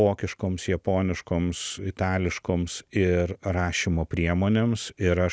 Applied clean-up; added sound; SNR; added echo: none; none; none; none.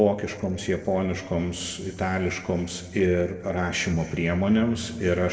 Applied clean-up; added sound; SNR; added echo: neural separator model SepFormer DNS4.